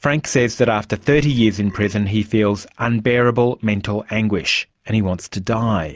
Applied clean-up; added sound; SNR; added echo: none; Burping, eructation; 19 dB; none.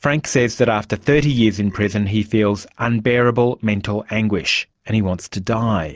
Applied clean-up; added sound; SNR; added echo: neural separator model SepFormer DNS4.